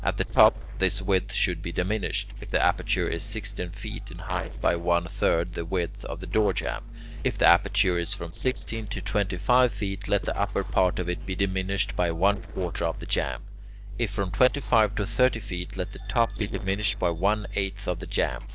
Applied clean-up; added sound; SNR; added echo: neural separator model SepFormer DNS4.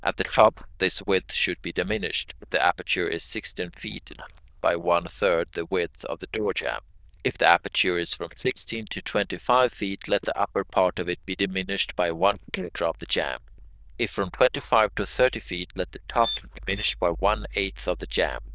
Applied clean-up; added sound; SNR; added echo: neural diffusion model UNIVERSE++.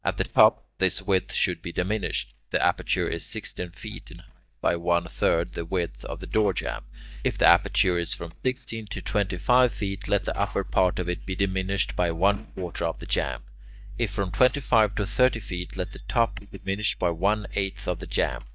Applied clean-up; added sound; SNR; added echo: neural mask model DeepFilterNet 3.